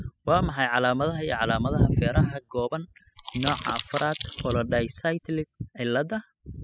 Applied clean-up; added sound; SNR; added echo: classical method spectral subtraction.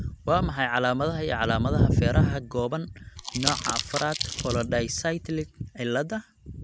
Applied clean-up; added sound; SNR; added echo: none; Crumpling, crinkling; 6 dB; none.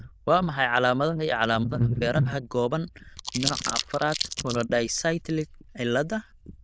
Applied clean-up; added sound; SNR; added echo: neural diffusion model UNIVERSE++.